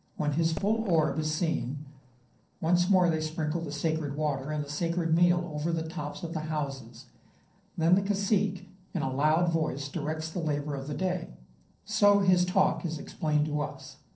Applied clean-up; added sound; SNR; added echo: neural separator model SepFormer DNS4.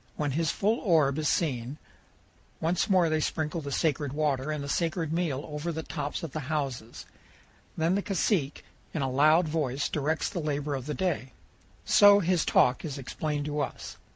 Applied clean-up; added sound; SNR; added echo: none; none; none; none.